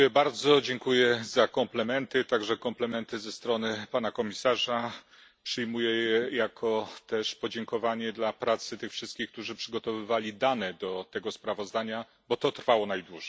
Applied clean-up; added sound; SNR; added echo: none; none; none; none.